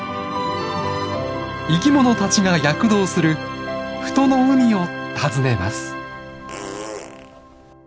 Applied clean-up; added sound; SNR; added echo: none; Fart; 17 dB; none.